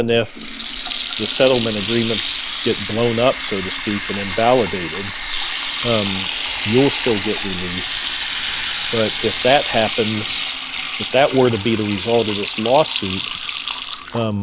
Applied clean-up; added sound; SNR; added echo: none; Sink (filling or washing) / Water tap, faucet; 5 dB; none.